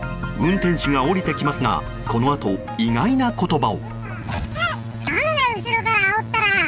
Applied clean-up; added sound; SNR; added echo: none; none; none; none.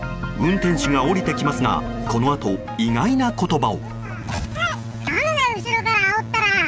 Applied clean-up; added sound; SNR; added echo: none; Dog; 9 dB; none.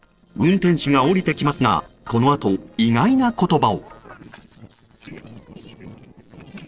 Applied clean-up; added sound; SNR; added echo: neural separator model SepFormer DNS4.